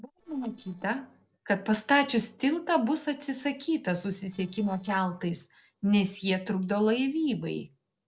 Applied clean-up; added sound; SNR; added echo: neural separator model SepFormer DNS4.